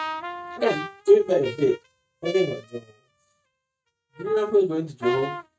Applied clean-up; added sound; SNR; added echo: neural mask model RNNoise.